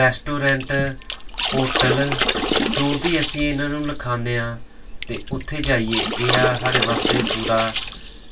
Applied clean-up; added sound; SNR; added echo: none; Water / Splash, splatter; 2 dB; reverberation time 0.2 s.